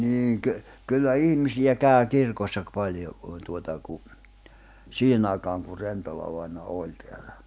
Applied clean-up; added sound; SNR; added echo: none; none; none; none.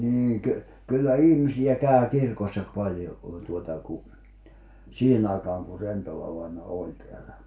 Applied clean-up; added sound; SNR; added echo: none; none; none; reverberation time 0.3 s.